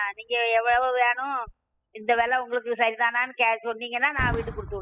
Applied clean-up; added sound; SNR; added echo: classical method spectral subtraction.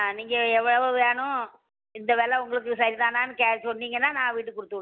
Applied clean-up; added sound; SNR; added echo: none; none; none; none.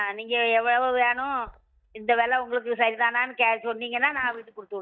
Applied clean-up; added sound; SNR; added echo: neural mask model DeepFilterNet 3.